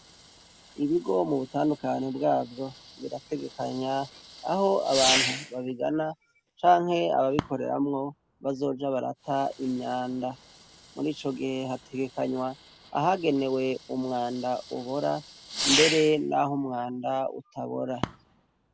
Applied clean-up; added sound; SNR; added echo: none; Fireworks; 8 dB; none.